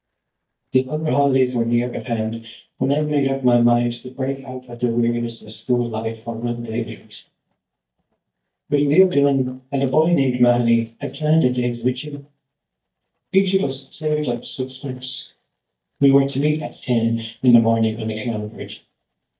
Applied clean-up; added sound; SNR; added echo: neural mask model DeepFilterNet 3.